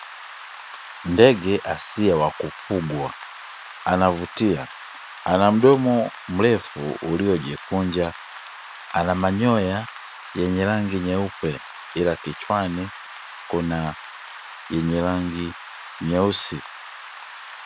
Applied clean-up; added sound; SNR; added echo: none; Rain; 15 dB; none.